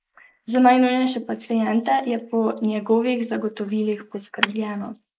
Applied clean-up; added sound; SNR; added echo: neural mask model Resemble Enhance denoiser.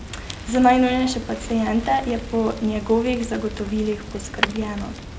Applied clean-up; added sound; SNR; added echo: none; Fire; 10 dB; none.